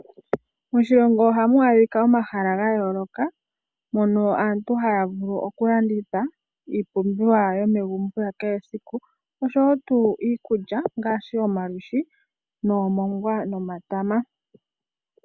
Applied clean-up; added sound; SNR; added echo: none; none; none; none.